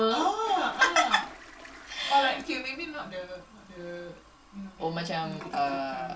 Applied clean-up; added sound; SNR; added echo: none; Toilet flush; 18 dB; reverberation time 0.2 s.